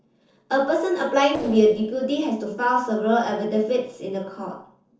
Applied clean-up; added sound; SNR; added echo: neural separator model SepFormer DNS4.